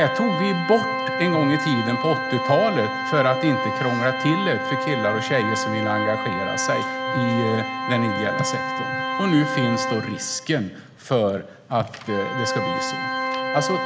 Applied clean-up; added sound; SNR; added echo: none; Organ; 2 dB; none.